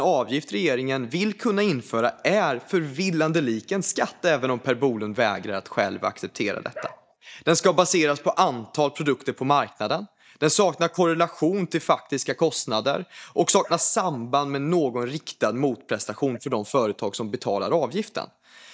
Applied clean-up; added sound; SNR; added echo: neural mask model DeepFilterNet 3.